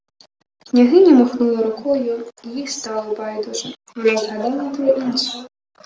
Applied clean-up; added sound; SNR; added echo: none; none; none; none.